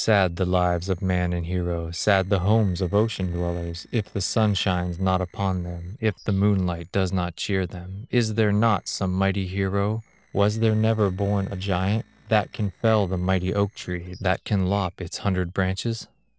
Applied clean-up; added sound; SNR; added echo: neural separator model SepFormer DNS4.